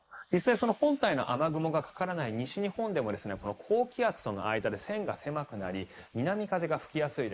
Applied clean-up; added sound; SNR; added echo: neural mask model Resemble Enhance denoiser.